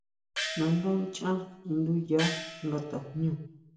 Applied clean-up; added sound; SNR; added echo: none; Gong; 8 dB; reverberation time 0.7 s.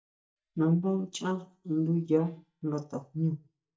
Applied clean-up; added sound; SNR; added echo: neural mask model DeepFilterNet 3.